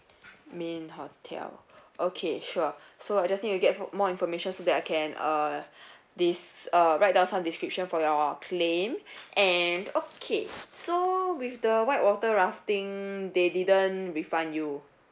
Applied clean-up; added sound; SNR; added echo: none; none; none; none.